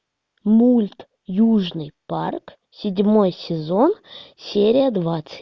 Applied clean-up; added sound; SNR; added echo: none; none; none; none.